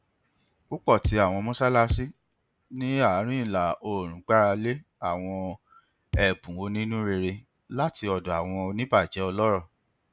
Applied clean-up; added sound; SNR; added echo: none; Bass drum; 3 dB; none.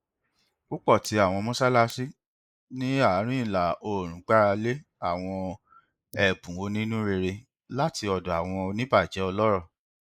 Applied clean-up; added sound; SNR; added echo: neural mask model Resemble Enhance denoiser.